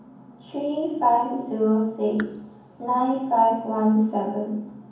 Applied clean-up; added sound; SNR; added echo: none; Raindrop / Drip; 19 dB; reverberation time 1.2 s.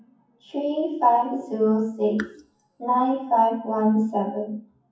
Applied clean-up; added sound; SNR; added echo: classical method WPE with log-MMSE.